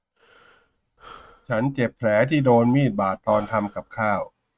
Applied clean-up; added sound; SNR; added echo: neural mask model RNNoise.